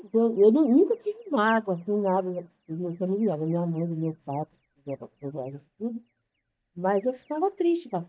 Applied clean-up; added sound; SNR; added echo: neural mask model DeepFilterNet 3.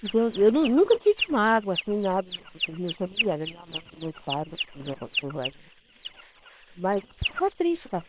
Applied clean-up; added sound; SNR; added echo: neural separator model SepFormer WHAM!.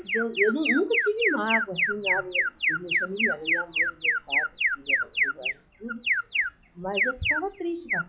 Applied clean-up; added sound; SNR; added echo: classical method log-MMSE.